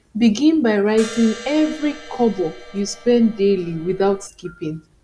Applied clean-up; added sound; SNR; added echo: none; Crash cymbal; 17 dB; none.